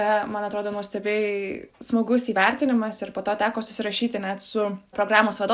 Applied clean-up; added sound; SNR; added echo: none; none; none; none.